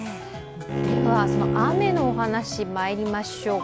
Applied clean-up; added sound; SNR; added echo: none; Bowed string instrument; 0 dB; none.